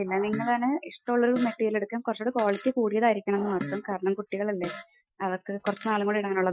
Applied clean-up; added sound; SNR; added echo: classical method Wiener filter.